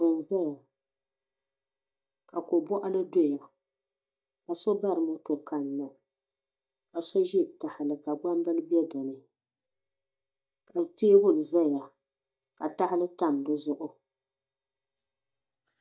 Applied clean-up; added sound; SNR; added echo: neural mask model DeepFilterNet 3.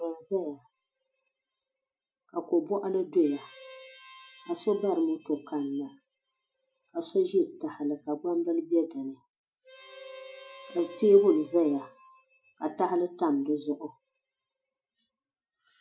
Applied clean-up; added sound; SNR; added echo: classical method Wiener filter.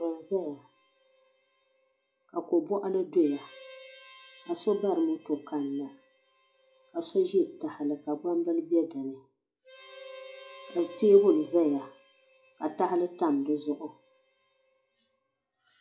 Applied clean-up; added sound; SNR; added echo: classical method log-MMSE.